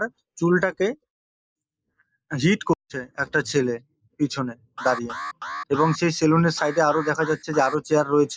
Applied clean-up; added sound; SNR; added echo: neural mask model Resemble Enhance denoiser.